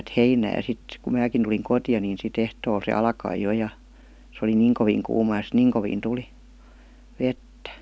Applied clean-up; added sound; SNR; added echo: none; none; none; none.